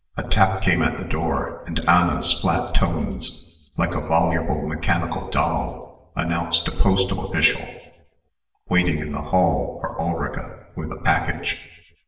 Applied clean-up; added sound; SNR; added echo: none; none; none; reverberation time 0.9 s.